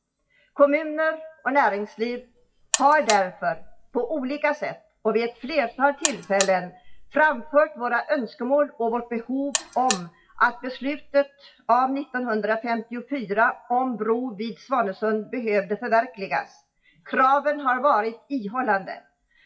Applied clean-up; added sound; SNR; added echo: classical method WPE with log-MMSE.